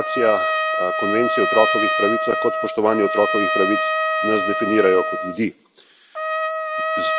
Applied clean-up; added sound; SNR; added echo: none; Trumpet; 0 dB; none.